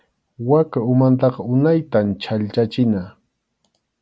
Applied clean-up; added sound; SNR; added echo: none; none; none; none.